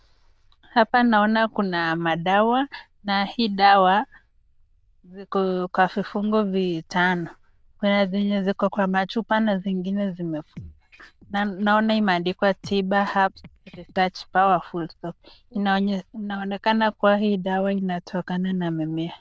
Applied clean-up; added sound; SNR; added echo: neural diffusion model UNIVERSE++.